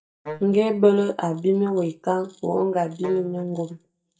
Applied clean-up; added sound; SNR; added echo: neural mask model DeepFilterNet 3.